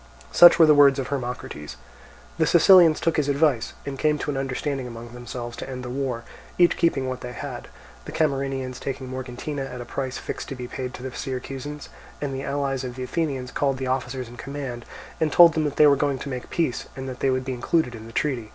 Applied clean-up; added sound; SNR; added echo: none; none; none; none.